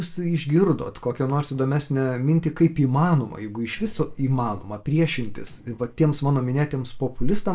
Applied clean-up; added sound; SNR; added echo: neural separator model SepFormer DNS4.